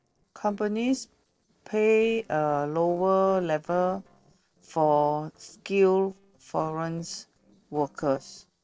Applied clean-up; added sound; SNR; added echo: neural separator model SepFormer DNS4.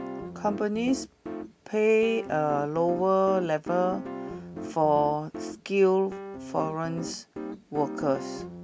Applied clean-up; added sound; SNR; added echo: none; Piano; 11 dB; none.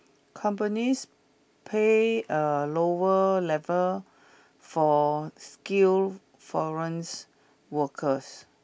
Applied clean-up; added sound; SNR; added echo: none; none; none; none.